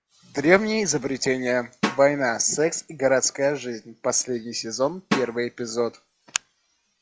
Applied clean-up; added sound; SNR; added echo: classical method log-MMSE.